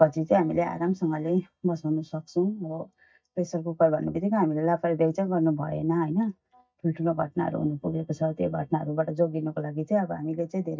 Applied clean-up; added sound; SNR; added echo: neural mask model DeepFilterNet 3.